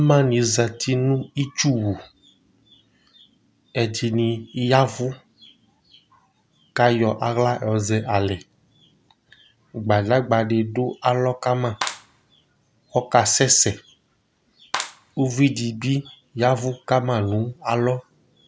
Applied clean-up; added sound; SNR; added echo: none; Clapping; 13 dB; none.